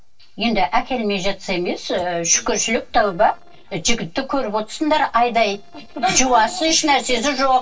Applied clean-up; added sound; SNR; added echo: neural separator model SepFormer DNS4.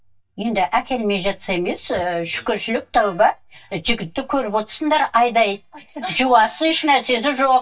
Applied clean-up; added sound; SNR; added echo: neural mask model DeepFilterNet 3.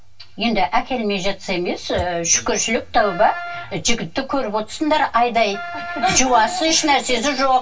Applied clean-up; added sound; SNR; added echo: none; Wind instrument, woodwind instrument; 13 dB; reverberation time 0.1 s.